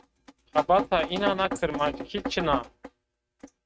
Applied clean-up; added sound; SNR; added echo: neural mask model RNNoise.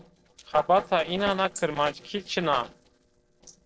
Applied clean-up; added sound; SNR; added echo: neural separator model SepFormer DNS4.